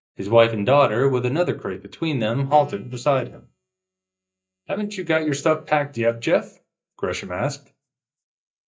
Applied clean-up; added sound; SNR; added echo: neural mask model DeepFilterNet 3.